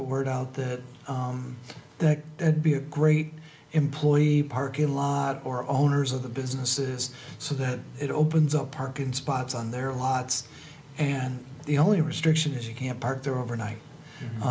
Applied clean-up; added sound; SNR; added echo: none; none; none; none.